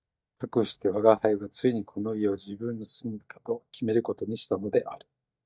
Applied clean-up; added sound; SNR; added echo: neural mask model DeepFilterNet 3.